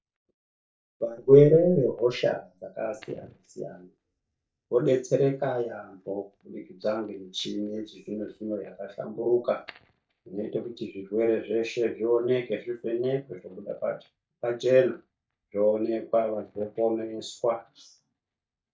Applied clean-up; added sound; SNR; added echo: neural mask model DeepFilterNet 3.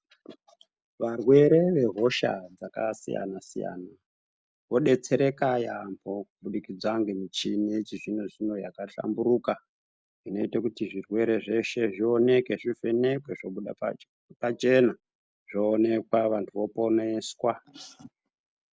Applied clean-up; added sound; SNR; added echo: none; none; none; none.